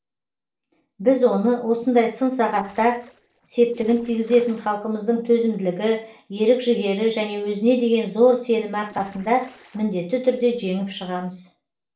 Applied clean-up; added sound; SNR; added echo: neural separator model SepFormer DNS4.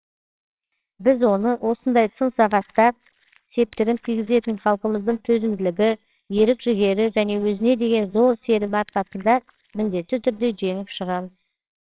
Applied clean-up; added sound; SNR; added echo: neural separator model SepFormer WHAMR!.